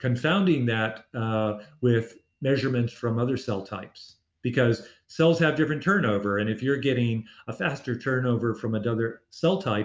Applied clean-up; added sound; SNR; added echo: none; none; none; none.